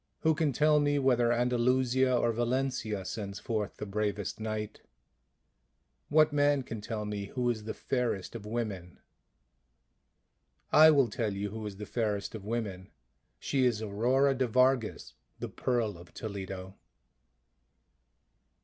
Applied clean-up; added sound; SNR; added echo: none; none; none; none.